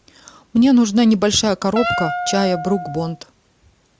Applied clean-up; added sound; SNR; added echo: none; Wind instrument, woodwind instrument; 8 dB; none.